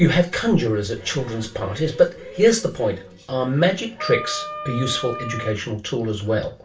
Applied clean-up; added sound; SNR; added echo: none; Wind instrument, woodwind instrument; 10 dB; reverberation time 0.3 s.